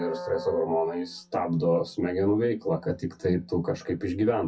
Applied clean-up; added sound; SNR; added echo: classical method WPE with log-MMSE.